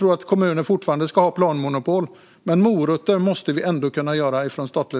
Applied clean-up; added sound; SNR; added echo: none; none; none; none.